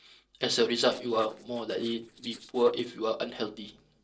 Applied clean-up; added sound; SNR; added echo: neural separator model SepFormer DNS4.